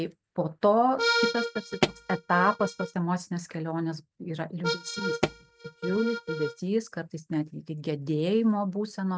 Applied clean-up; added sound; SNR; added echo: neural mask model RNNoise.